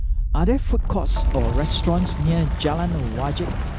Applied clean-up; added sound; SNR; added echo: none; Wind; -2 dB; none.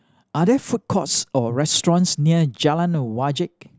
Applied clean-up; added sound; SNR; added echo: none; none; none; none.